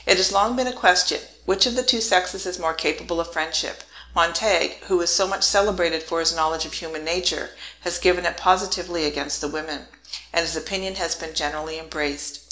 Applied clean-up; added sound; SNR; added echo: none; none; none; reverberation time 0.6 s.